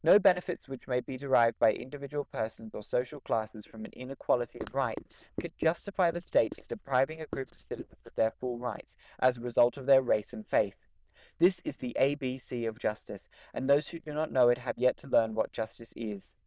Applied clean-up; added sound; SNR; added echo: neural diffusion model UNIVERSE++.